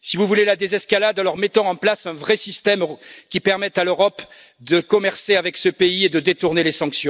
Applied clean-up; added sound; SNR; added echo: none; none; none; none.